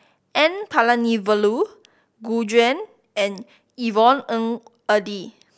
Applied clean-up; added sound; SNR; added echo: none; none; none; none.